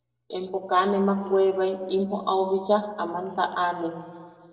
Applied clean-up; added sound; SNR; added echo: neural separator model SepFormer DNS4.